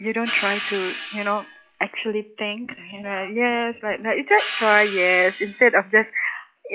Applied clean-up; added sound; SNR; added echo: classical method log-MMSE.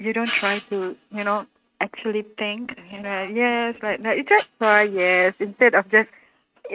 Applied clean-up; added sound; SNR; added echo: neural mask model RNNoise.